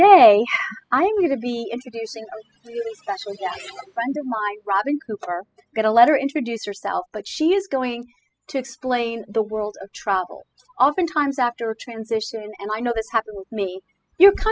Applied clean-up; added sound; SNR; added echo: classical method spectral subtraction.